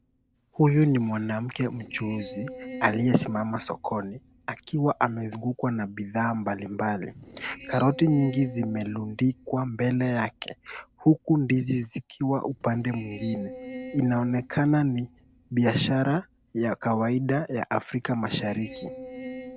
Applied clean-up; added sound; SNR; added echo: none; Screech; 16 dB; none.